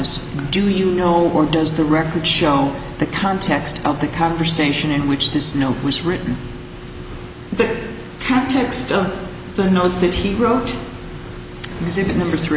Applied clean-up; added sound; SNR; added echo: none; none; none; none.